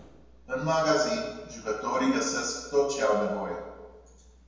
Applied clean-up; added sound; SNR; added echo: none; none; none; reverberation time 1.1 s.